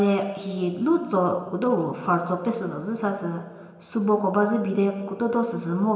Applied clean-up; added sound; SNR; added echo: none; none; none; reverberation time 2.0 s.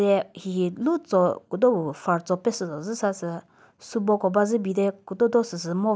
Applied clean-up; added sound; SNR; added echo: none; none; none; none.